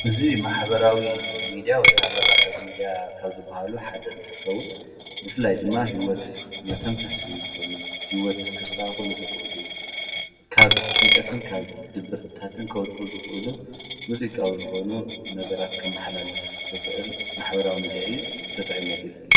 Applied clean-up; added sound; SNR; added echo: none; Coin (dropping); -3 dB; reverberation time 1.9 s.